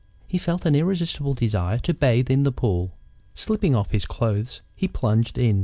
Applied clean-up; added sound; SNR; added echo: none; none; none; none.